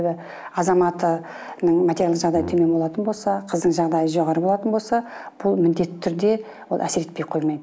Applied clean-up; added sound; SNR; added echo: none; Brass instrument; 16 dB; none.